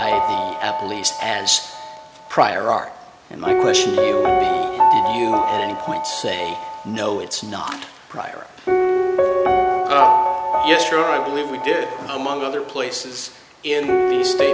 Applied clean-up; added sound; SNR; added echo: none; Piano; -3 dB; none.